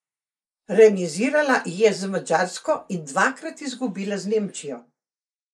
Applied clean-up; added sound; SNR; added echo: neural mask model Resemble Enhance denoiser.